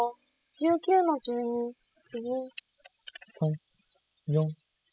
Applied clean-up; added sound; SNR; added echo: classical method spectral subtraction.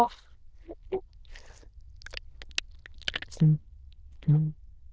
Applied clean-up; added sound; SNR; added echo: neural diffusion model UNIVERSE++.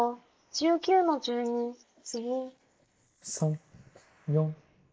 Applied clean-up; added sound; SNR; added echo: neural mask model Resemble Enhance denoiser.